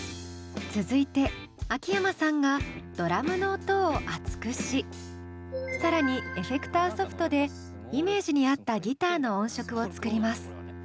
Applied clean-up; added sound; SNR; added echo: none; Bowed string instrument; 14 dB; none.